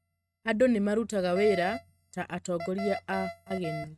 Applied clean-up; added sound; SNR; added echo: neural mask model RNNoise.